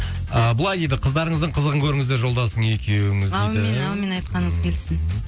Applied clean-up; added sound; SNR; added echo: none; none; none; none.